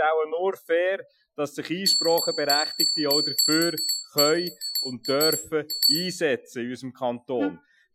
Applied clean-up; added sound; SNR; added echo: classical method Wiener filter.